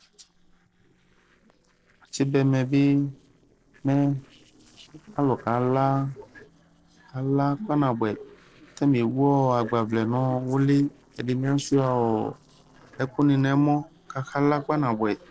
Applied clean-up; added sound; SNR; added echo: neural separator model SepFormer DNS4.